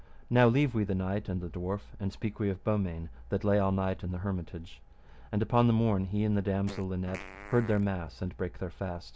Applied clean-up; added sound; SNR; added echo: none; Fart; 18 dB; none.